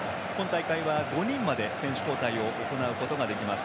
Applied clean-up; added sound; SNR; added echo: none; none; none; none.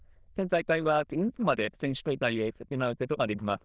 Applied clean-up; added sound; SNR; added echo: neural diffusion model UNIVERSE++.